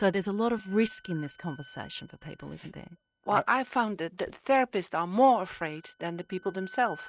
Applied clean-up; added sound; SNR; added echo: neural mask model RNNoise.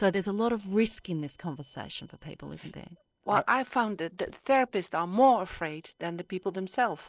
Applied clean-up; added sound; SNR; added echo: neural separator model SepFormer DNS4.